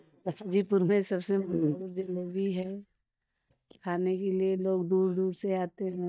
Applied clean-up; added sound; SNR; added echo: neural mask model DeepFilterNet 3.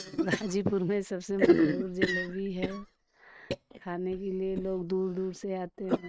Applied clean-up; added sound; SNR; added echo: neural mask model RNNoise.